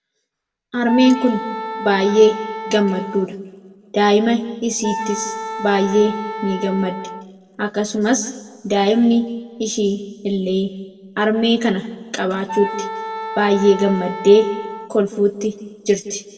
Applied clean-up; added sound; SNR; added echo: none; Wind instrument, woodwind instrument; 10 dB; reverberation time 1.3 s.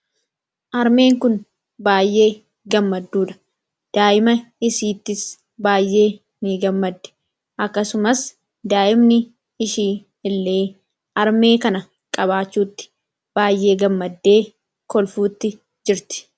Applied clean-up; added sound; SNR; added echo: none; none; none; none.